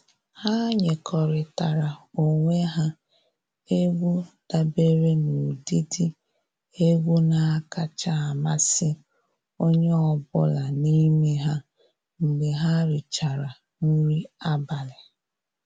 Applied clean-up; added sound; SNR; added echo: none; none; none; none.